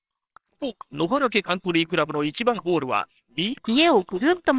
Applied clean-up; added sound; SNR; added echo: neural separator model SepFormer WHAMR!.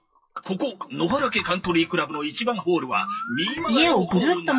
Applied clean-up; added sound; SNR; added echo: classical method WPE with log-MMSE.